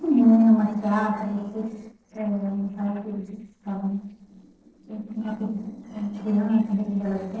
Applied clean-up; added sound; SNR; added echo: neural separator model SepFormer DNS4.